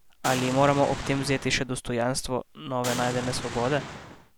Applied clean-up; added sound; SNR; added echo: none; Boom; 8 dB; none.